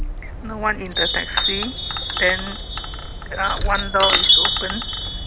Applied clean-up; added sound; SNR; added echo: none; Chime; -4 dB; none.